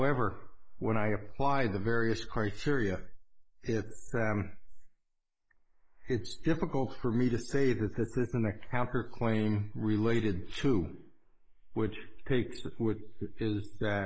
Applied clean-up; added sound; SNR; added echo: neural mask model Resemble Enhance denoiser.